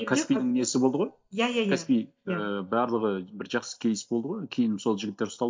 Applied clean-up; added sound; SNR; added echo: neural mask model DeepFilterNet 3.